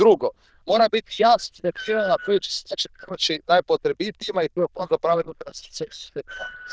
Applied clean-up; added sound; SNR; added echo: neural diffusion model UNIVERSE++.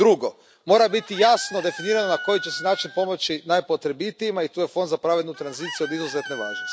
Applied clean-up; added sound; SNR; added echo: none; Chicken, rooster; 14 dB; none.